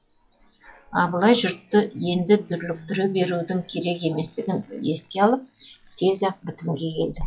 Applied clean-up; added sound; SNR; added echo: classical method log-MMSE.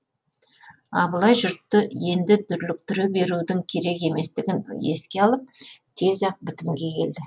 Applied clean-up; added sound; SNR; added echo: none; none; none; none.